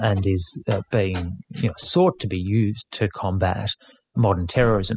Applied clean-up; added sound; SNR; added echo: classical method spectral subtraction.